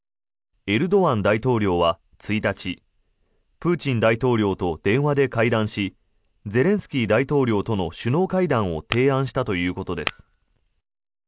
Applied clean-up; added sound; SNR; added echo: none; Tap / Glass; 11 dB; none.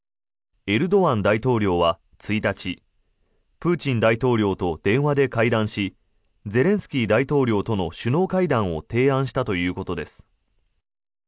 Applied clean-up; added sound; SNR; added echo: none; none; none; none.